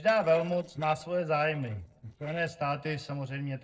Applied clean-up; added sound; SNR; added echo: neural separator model SepFormer DNS4.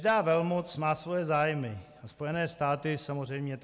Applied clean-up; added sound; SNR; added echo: none; none; none; none.